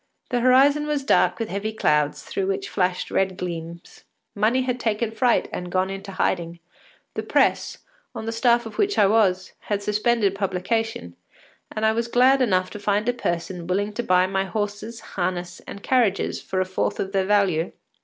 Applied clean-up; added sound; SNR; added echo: none; none; none; none.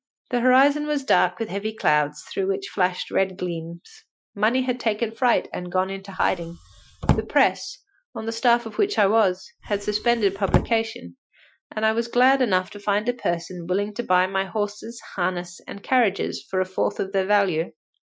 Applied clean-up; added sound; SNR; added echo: classical method Wiener filter.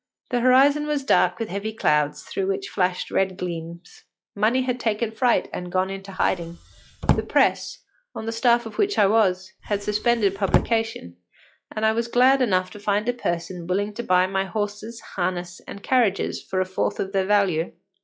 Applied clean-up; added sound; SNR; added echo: classical method log-MMSE.